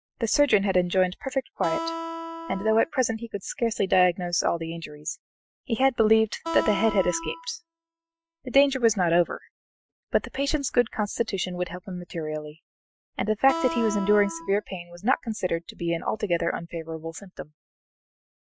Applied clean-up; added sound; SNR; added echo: classical method Wiener filter.